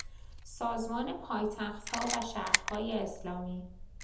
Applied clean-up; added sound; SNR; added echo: none; Camera; -1 dB; reverberation time 0.8 s.